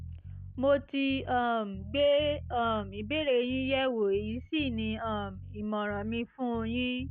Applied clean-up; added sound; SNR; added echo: none; Bass guitar; 13 dB; none.